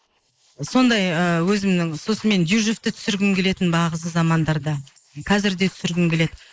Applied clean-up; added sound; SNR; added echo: neural mask model Resemble Enhance denoiser.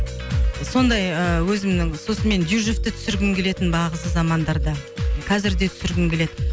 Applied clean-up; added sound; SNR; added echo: none; Piano; 20 dB; none.